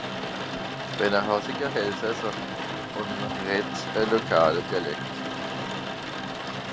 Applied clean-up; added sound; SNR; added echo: none; Rain; 3 dB; none.